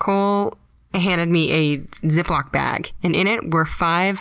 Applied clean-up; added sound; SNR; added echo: none; none; none; none.